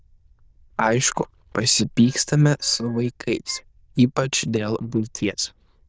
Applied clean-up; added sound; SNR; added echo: neural diffusion model UNIVERSE++.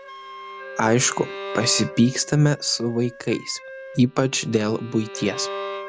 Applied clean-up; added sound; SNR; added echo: none; Wind instrument, woodwind instrument + Bowed string instrument; 12 dB; none.